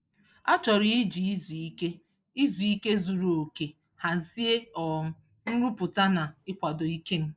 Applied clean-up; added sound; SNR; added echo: neural mask model Resemble Enhance denoiser.